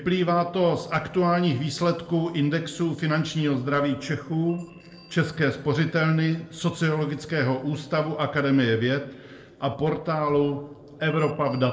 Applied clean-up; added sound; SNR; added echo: neural separator model SepFormer DNS4.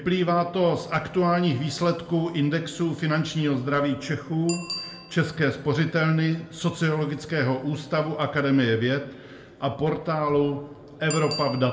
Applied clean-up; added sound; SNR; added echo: none; Bicycle bell; 19 dB; reverberation time 0.9 s.